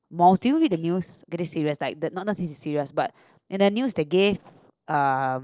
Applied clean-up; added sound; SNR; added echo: neural separator model SepFormer DNS4.